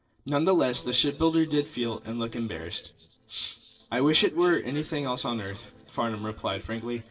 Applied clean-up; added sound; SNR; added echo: neural separator model SepFormer DNS4.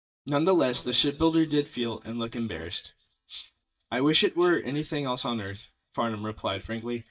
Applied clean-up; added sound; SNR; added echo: neural mask model DeepFilterNet 3.